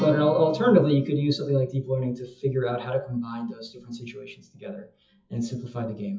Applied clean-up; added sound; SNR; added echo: classical method WPE with log-MMSE.